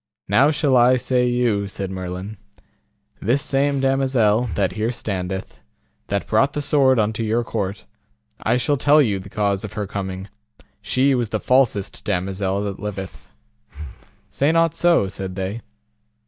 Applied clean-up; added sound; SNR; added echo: neural mask model DeepFilterNet 3.